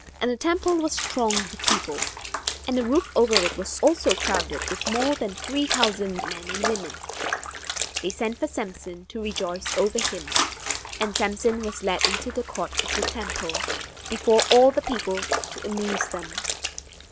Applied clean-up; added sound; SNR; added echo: none; Trickle, dribble / Splash, splatter; 3 dB; none.